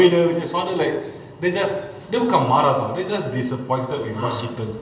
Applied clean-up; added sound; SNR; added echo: none; none; none; reverberation time 0.9 s.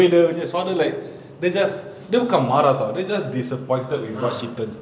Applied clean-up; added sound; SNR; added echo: none; none; none; none.